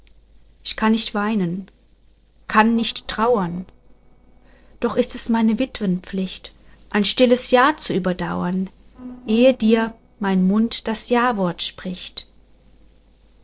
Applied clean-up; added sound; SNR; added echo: neural separator model SepFormer DNS4.